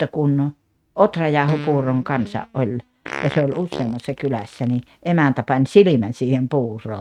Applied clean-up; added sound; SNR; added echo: neural mask model RNNoise.